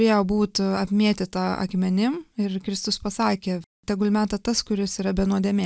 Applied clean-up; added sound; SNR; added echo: none; none; none; none.